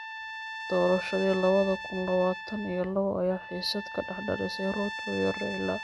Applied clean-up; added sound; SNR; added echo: none; Trumpet; 9 dB; none.